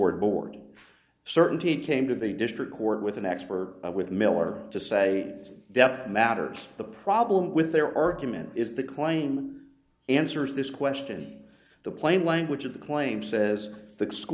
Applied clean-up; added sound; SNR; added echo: none; none; none; none.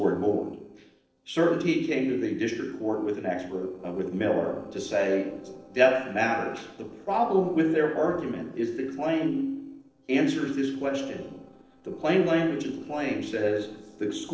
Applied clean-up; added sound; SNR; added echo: neural separator model SepFormer DNS4.